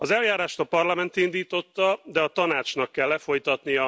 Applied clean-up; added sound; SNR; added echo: none; none; none; none.